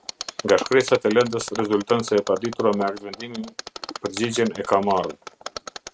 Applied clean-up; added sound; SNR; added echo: neural mask model RNNoise.